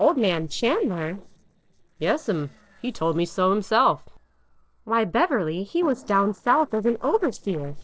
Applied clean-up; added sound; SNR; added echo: neural separator model SepFormer DNS4.